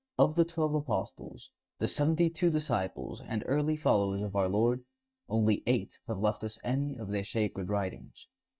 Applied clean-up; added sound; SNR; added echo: neural mask model DeepFilterNet 3.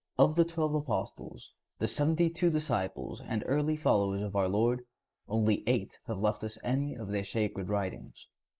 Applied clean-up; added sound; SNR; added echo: neural mask model Resemble Enhance denoiser.